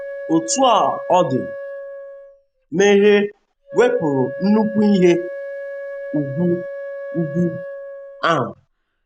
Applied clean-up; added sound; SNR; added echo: none; Wind instrument, woodwind instrument; 11 dB; none.